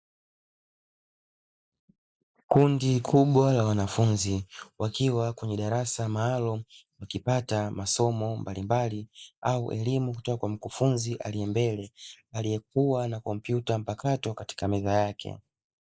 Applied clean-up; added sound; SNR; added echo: none; none; none; none.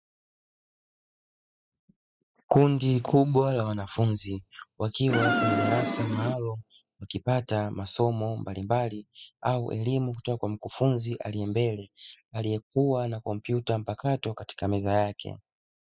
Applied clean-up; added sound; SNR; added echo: classical method spectral subtraction.